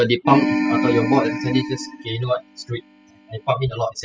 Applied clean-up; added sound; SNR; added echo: classical method spectral subtraction.